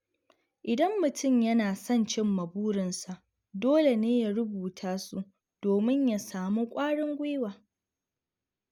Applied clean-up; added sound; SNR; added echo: none; none; none; none.